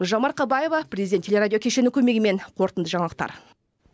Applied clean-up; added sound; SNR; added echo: none; none; none; none.